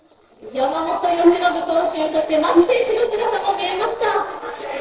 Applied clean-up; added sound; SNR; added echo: neural separator model SepFormer DNS4.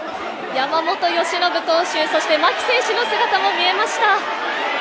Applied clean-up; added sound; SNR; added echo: none; none; none; none.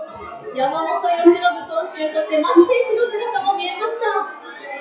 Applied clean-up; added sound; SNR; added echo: classical method WPE with log-MMSE.